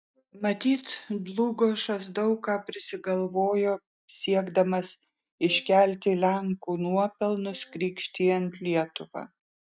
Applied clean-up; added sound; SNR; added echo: neural mask model DeepFilterNet 3.